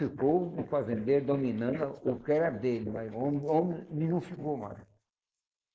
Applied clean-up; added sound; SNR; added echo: neural mask model Resemble Enhance denoiser.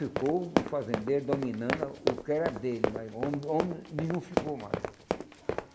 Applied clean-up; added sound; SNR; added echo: none; Run; 1 dB; none.